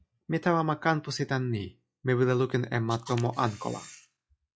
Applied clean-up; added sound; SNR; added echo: classical method log-MMSE.